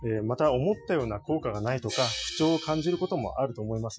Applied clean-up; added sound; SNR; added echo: classical method Wiener filter.